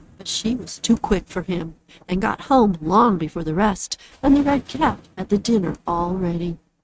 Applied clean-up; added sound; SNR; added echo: neural mask model RNNoise.